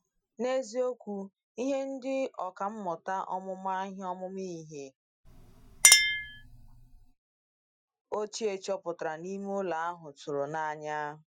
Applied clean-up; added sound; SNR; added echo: classical method Wiener filter.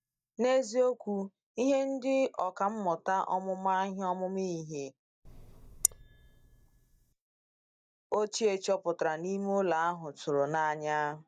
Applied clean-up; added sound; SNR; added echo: neural mask model DeepFilterNet 3.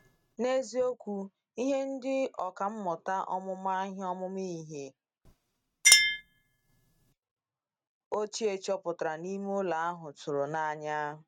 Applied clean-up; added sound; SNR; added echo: neural mask model RNNoise.